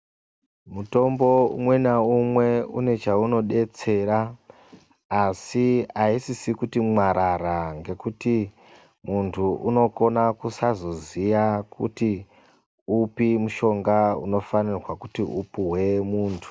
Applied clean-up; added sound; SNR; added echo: none; none; none; none.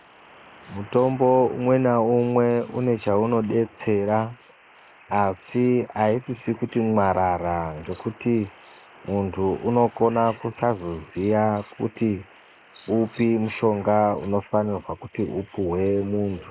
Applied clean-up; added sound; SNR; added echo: neural mask model Resemble Enhance denoiser.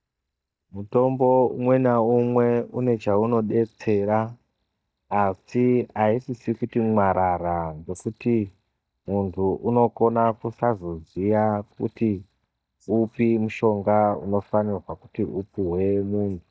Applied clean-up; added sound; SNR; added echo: neural mask model DeepFilterNet 3.